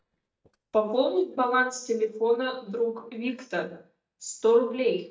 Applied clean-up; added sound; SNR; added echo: neural mask model DeepFilterNet 3.